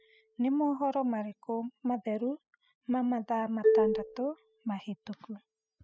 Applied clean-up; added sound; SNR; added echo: classical method spectral subtraction.